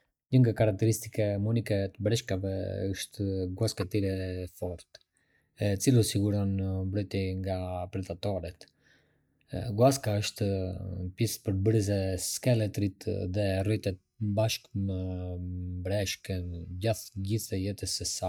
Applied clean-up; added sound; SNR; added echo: neural mask model DeepFilterNet 3.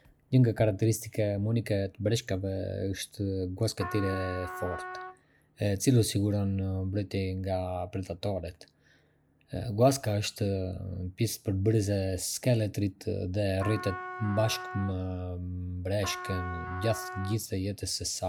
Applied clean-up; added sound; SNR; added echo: none; Trumpet; 11 dB; none.